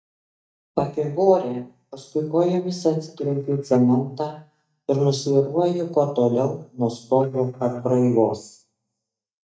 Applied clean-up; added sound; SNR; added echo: neural mask model DeepFilterNet 3.